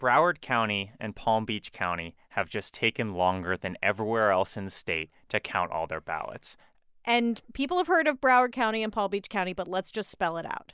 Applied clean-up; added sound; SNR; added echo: none; none; none; none.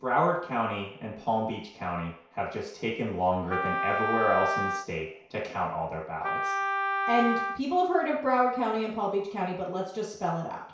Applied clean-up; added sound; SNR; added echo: none; Wind instrument, woodwind instrument; 2 dB; reverberation time 0.6 s.